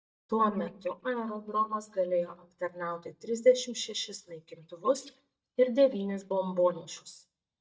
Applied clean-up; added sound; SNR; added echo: neural mask model DeepFilterNet 3.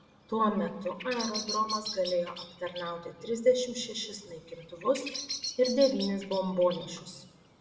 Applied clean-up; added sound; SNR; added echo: none; Bird vocalization, bird call, bird song; 11 dB; reverberation time 0.8 s.